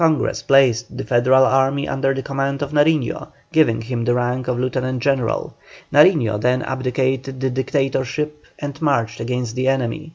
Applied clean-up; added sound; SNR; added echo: none; none; none; none.